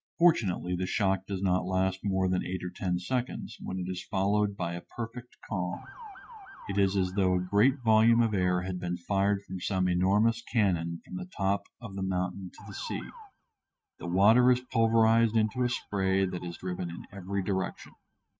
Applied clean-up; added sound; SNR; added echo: neural mask model RNNoise.